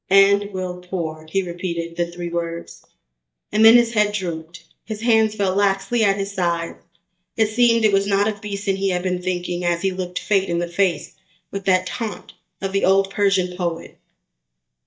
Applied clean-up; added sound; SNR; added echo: neural mask model DeepFilterNet 3.